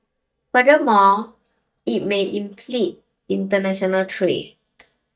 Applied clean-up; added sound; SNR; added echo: neural mask model DeepFilterNet 3.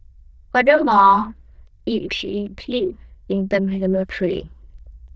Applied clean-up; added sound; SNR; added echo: neural diffusion model UNIVERSE++.